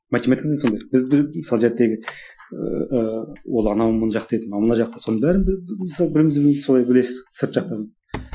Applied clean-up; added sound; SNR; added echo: classical method Wiener filter.